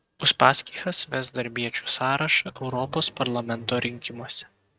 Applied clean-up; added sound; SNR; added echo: neural mask model RNNoise.